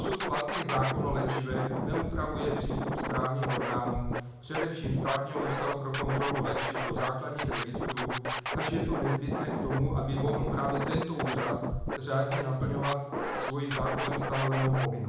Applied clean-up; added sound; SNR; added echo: none; Scratching (performance technique); 1 dB; reverberation time 0.9 s.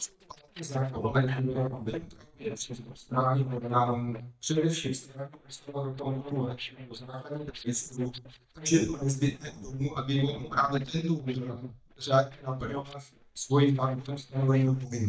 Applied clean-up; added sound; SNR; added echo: neural mask model DeepFilterNet 3.